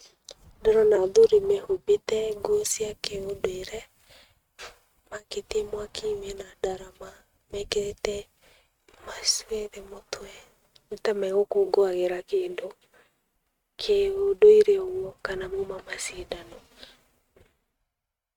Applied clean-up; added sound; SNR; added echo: neural mask model RNNoise.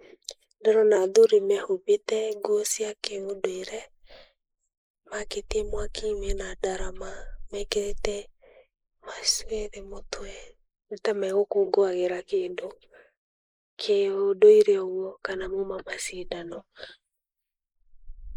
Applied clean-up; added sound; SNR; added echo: neural mask model Resemble Enhance denoiser.